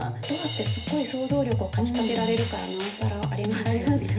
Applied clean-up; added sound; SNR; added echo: none; Drum kit; 1 dB; reverberation time 0.3 s.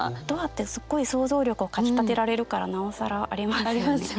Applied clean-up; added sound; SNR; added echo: none; none; none; none.